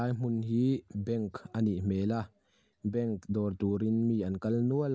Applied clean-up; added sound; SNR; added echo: none; none; none; none.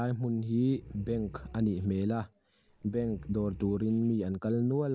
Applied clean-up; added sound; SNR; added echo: none; Growling; 17 dB; none.